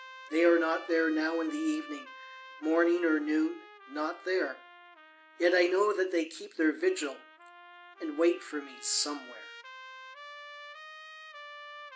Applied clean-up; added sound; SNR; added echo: none; Trumpet; 18 dB; none.